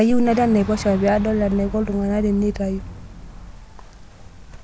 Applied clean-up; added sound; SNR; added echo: none; Boom; 13 dB; none.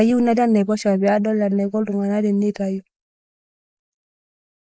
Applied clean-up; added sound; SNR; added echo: neural mask model Resemble Enhance denoiser.